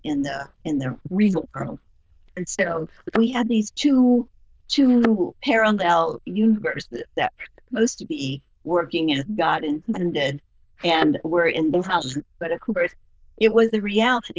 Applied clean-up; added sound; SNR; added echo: neural diffusion model UNIVERSE++.